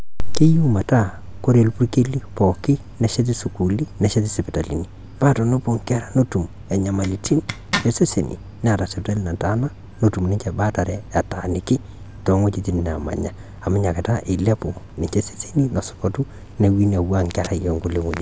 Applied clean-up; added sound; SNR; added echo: none; Zipper (clothing); 10 dB; none.